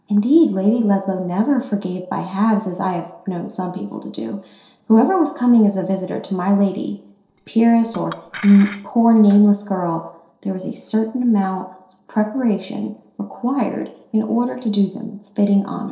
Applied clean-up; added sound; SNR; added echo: neural separator model SepFormer DNS4.